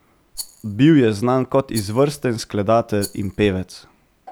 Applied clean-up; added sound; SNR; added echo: none; Rattle; 18 dB; none.